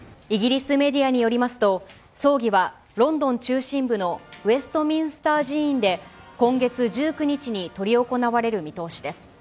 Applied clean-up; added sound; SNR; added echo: none; none; none; none.